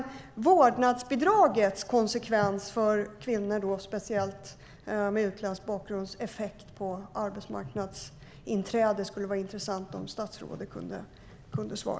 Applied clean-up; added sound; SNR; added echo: none; none; none; none.